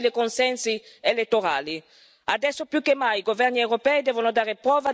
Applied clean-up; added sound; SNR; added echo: none; none; none; none.